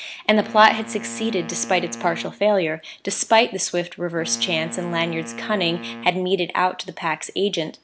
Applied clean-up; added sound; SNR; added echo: none; Wind instrument, woodwind instrument; 15 dB; none.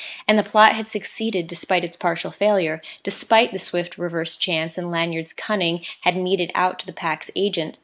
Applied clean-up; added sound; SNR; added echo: neural mask model Resemble Enhance denoiser.